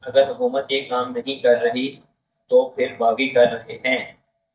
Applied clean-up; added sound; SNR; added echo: neural mask model DeepFilterNet 3.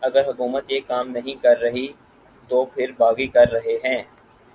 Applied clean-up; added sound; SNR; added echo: none; none; none; none.